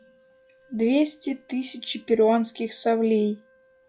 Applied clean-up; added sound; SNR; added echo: classical method log-MMSE.